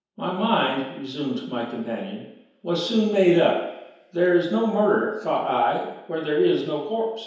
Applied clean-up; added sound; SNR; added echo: none; none; none; reverberation time 1.0 s.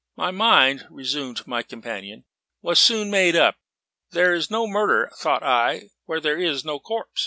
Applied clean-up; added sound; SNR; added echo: none; none; none; none.